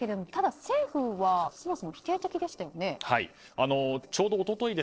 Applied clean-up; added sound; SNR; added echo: neural separator model SepFormer DNS4.